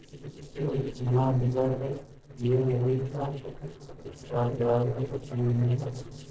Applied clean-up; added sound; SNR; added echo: neural separator model SepFormer DNS4.